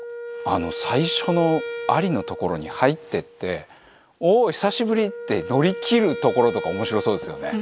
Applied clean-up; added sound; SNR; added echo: none; Wind instrument, woodwind instrument; 10 dB; none.